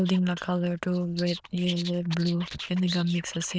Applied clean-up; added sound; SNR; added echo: neural diffusion model UNIVERSE++.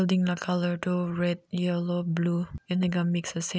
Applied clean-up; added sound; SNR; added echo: none; none; none; none.